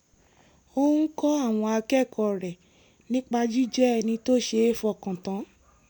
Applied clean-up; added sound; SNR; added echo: none; none; none; none.